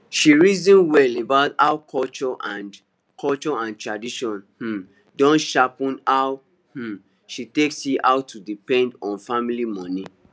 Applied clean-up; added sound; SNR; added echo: none; none; none; none.